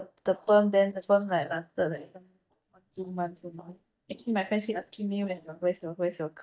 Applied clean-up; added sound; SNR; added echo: neural mask model DeepFilterNet 3.